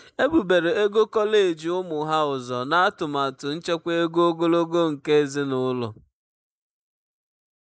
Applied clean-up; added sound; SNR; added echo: neural mask model Resemble Enhance denoiser.